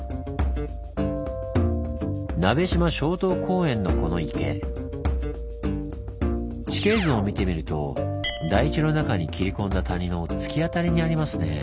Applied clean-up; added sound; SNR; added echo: none; none; none; none.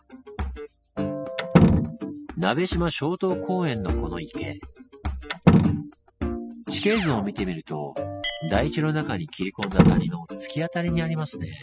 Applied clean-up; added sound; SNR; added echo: classical method spectral subtraction.